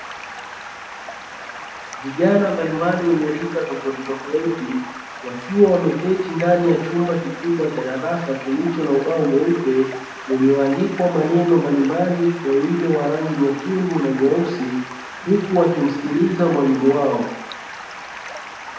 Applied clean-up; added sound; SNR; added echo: none; Stream; 14 dB; reverberation time 0.8 s.